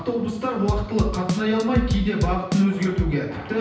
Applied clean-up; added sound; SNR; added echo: none; Drum / Drum kit; 3 dB; reverberation time 0.9 s.